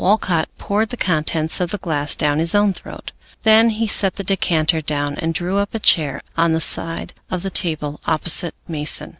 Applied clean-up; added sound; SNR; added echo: none; none; none; none.